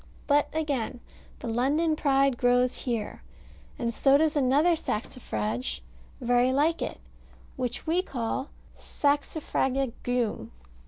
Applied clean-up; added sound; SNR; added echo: none; none; none; none.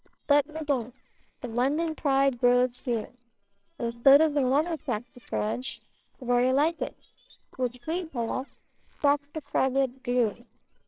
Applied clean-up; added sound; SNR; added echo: neural separator model SepFormer WHAMR!.